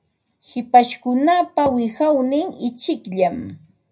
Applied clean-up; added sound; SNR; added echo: none; none; none; reverberation time 0.4 s.